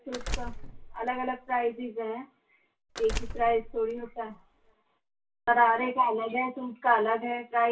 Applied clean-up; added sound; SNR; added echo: none; Door; 8 dB; reverberation time 0.2 s.